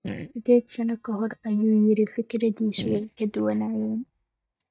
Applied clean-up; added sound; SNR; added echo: neural mask model DeepFilterNet 3.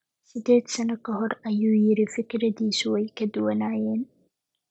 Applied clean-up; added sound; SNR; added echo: none; none; none; none.